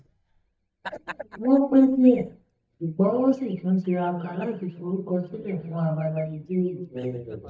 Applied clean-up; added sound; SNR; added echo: neural mask model DeepFilterNet 3.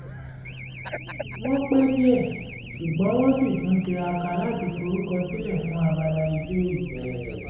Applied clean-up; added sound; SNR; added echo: none; Race car, auto racing / Alarm; 11 dB; reverberation time 1.0 s.